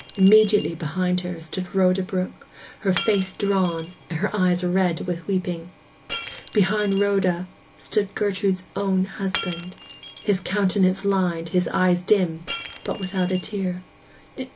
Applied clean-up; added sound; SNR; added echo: none; Shatter; 17 dB; none.